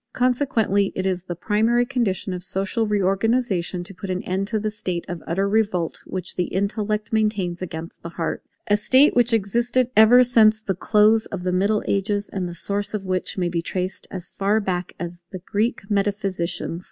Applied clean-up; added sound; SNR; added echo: none; none; none; none.